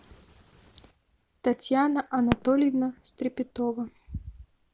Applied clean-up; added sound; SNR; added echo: none; Fireworks; 13 dB; none.